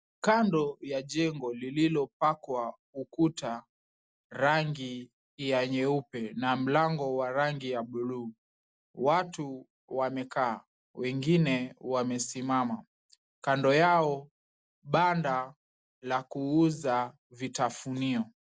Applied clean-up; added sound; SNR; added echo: none; none; none; none.